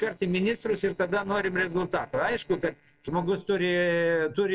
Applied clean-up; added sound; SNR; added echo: neural separator model SepFormer DNS4.